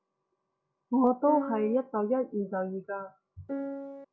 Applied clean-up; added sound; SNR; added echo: none; Piano; 6 dB; none.